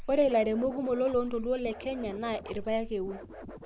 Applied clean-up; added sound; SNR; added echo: none; Scratching (performance technique); 13 dB; none.